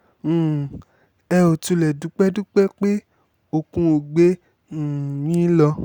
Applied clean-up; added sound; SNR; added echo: none; none; none; none.